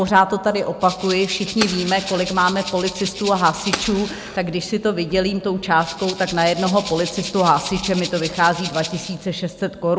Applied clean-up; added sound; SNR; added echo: none; Fire + Rattle (instrument); 11 dB; none.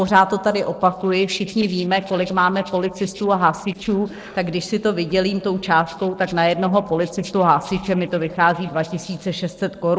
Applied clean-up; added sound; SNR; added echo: neural separator model SepFormer DNS4.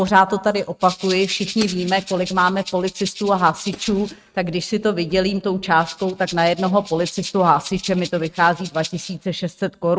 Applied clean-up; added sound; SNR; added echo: neural mask model RNNoise.